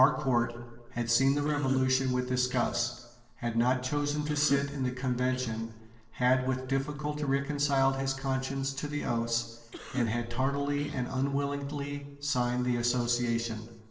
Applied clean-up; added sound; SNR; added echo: neural separator model SepFormer DNS4.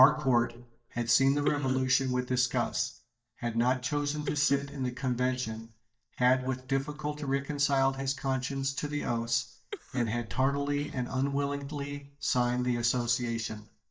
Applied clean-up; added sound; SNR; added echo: neural mask model DeepFilterNet 3.